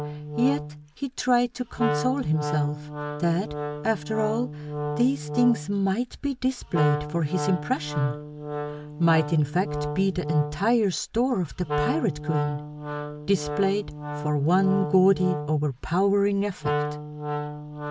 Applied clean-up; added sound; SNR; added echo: none; Wind instrument, woodwind instrument; 6 dB; none.